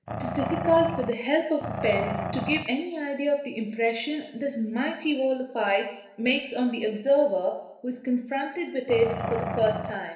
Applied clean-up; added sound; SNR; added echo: none; Growling; 5 dB; reverberation time 0.8 s.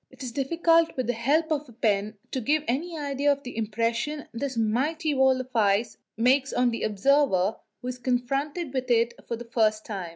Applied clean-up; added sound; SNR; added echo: none; none; none; none.